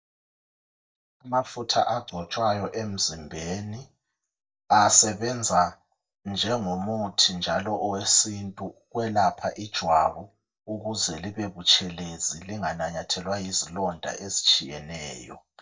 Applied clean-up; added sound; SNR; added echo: neural mask model DeepFilterNet 3.